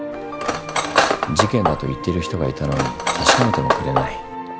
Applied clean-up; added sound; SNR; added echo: none; Cutlery, silverware; -1 dB; none.